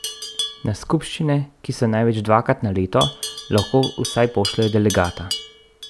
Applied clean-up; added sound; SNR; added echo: none; Livestock, farm animals, working animals; 11 dB; none.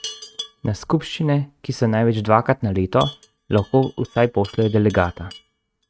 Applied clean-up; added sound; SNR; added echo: neural mask model RNNoise.